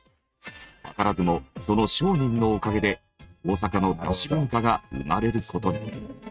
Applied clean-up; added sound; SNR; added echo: neural mask model RNNoise.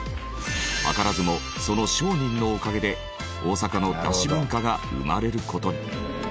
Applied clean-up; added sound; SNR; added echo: none; none; none; none.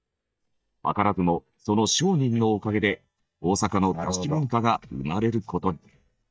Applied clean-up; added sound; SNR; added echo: neural mask model DeepFilterNet 3.